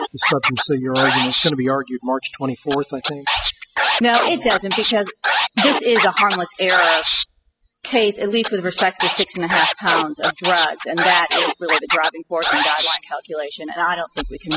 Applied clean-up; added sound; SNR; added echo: classical method spectral subtraction.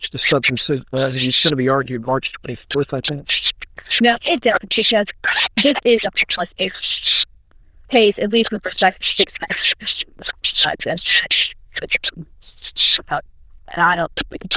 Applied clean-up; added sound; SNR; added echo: neural diffusion model UNIVERSE++.